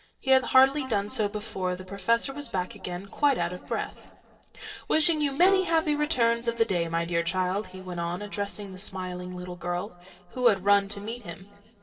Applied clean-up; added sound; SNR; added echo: neural separator model SepFormer DNS4.